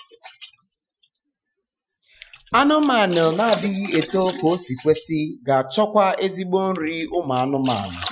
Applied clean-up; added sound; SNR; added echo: classical method Wiener filter.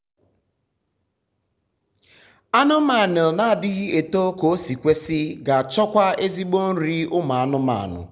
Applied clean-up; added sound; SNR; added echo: none; none; none; none.